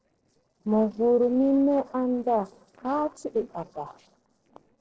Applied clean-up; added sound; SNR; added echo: neural separator model SepFormer DNS4.